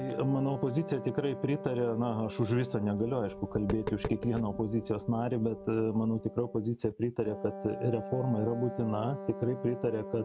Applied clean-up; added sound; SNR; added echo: none; Tap + Wind instrument, woodwind instrument; 10 dB; none.